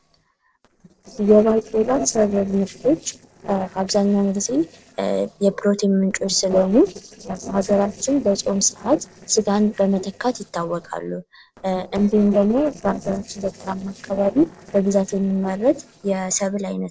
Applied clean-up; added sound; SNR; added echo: neural separator model SepFormer DNS4.